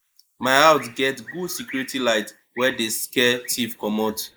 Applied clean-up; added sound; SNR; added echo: neural mask model Resemble Enhance denoiser.